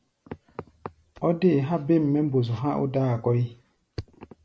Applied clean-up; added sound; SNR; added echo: none; none; none; none.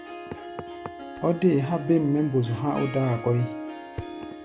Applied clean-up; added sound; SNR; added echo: none; Harp; 11 dB; none.